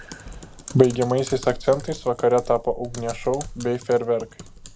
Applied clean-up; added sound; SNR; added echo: none; Typing; 15 dB; none.